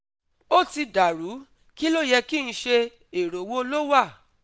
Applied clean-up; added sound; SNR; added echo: none; none; none; none.